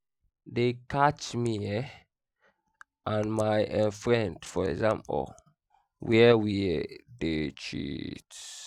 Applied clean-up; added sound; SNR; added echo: none; none; none; none.